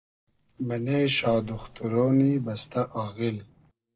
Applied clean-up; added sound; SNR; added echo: neural separator model SepFormer DNS4.